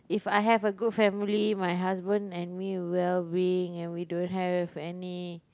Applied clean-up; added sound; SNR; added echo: none; none; none; none.